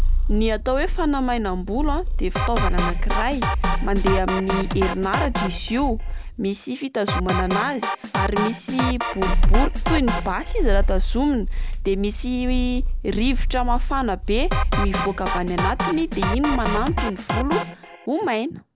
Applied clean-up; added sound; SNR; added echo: none; Drum kit + Purr; -2 dB; none.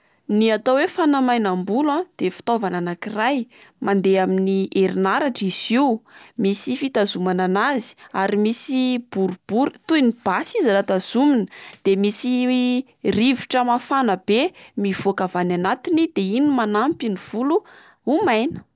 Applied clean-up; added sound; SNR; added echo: none; none; none; none.